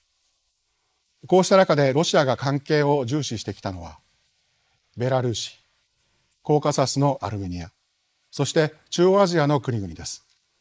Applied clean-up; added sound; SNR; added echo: neural mask model Resemble Enhance denoiser.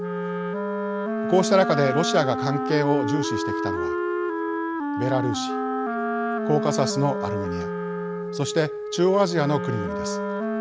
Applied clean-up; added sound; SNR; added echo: none; Wind instrument, woodwind instrument + Wind instrument, woodwind instrument; 1 dB; none.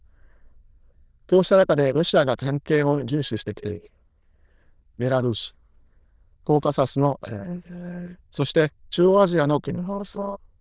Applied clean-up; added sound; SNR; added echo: neural diffusion model UNIVERSE++.